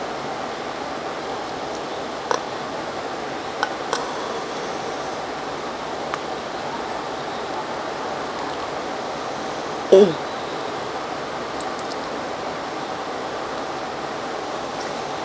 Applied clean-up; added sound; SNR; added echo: none; none; none; none.